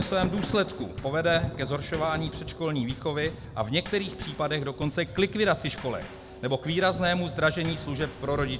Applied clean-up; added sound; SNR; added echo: none; Thunder + Bass drum / Snare drum / Drum kit; 10 dB; none.